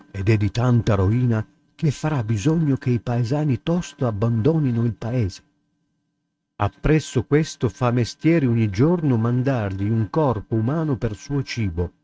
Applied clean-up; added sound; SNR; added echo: neural mask model RNNoise.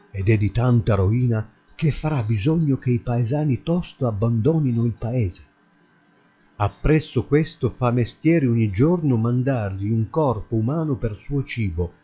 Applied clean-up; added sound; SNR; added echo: classical method log-MMSE.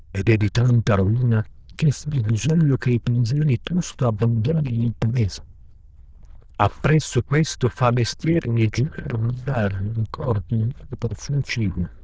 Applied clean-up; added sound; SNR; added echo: neural diffusion model UNIVERSE++.